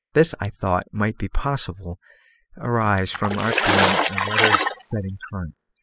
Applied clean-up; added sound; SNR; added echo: classical method spectral subtraction.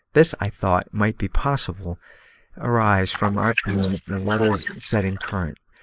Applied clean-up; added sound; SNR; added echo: neural mask model Resemble Enhance denoiser.